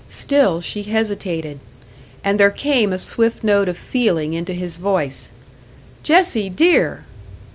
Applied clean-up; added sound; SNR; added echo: none; none; none; none.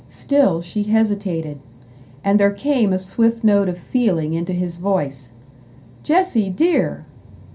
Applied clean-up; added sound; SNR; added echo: none; none; none; reverberation time 0.3 s.